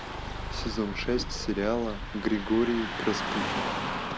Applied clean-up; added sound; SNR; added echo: none; Car passing by / Traffic noise, roadway noise + Purr; 3 dB; none.